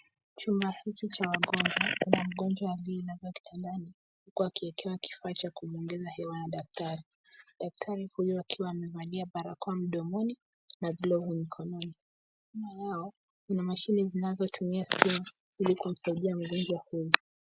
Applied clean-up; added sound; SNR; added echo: none; none; none; none.